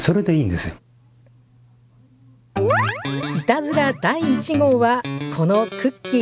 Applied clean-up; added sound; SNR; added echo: none; none; none; none.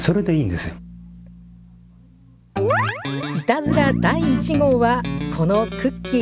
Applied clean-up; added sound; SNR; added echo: none; Bass guitar; 7 dB; none.